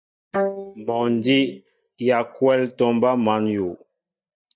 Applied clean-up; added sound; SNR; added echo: neural mask model DeepFilterNet 3.